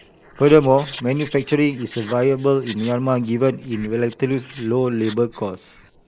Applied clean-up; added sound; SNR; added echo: neural mask model Resemble Enhance denoiser.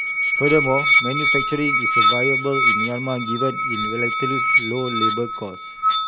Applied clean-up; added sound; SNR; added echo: none; Musical instrument; -4 dB; none.